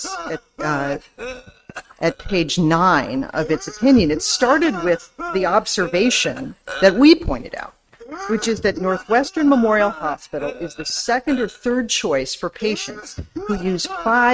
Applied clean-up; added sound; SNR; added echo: neural mask model RNNoise.